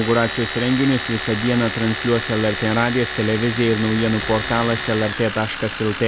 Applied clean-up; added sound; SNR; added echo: none; Domestic sounds, home sounds; 5 dB; none.